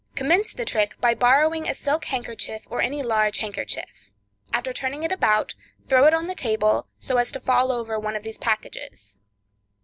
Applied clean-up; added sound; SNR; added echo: none; none; none; none.